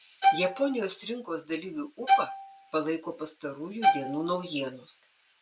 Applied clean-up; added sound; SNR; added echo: none; Bowed string instrument; -4 dB; none.